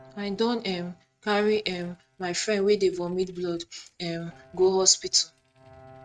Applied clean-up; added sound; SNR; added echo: neural mask model RNNoise.